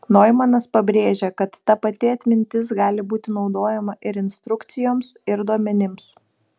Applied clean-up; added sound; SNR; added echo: none; none; none; none.